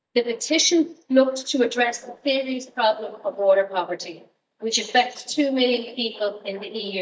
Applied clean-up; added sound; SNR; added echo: neural mask model DeepFilterNet 3.